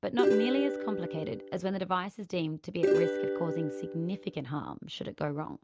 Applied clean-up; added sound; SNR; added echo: none; Plucked string instrument; -3 dB; none.